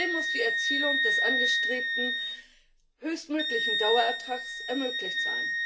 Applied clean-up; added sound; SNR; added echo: none; Wind instrument, woodwind instrument; -4 dB; reverberation time 0.3 s.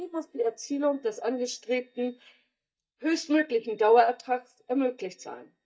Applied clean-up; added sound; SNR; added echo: neural mask model DeepFilterNet 3.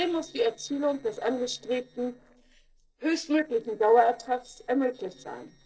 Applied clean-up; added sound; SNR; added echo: neural separator model SepFormer DNS4.